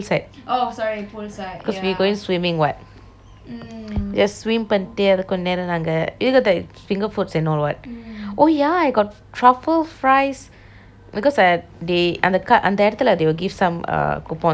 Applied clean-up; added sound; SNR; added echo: none; none; none; none.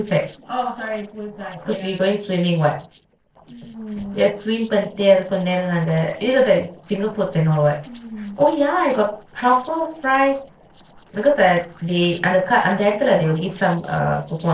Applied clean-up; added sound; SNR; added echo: neural separator model SepFormer DNS4.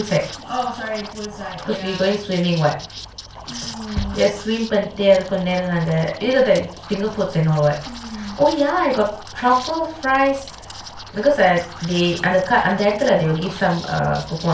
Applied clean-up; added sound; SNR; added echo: none; Liquid; 16 dB; reverberation time 0.4 s.